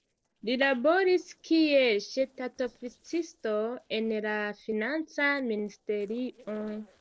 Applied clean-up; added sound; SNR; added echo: neural separator model SepFormer DNS4.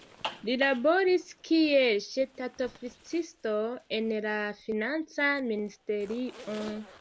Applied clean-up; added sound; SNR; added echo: none; Zipper (clothing); 19 dB; none.